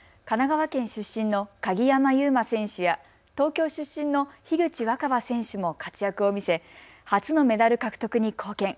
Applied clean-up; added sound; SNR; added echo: none; none; none; none.